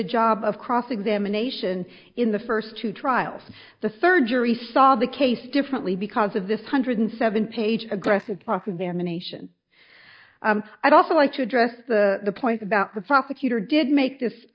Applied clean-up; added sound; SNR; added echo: neural mask model DeepFilterNet 3.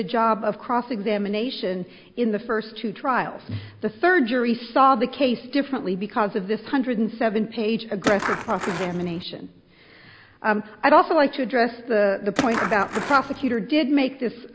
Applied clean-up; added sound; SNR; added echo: none; Skateboard; 6 dB; none.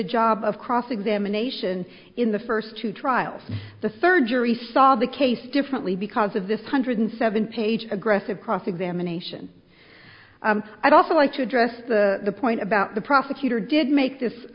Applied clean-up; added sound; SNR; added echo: none; none; none; none.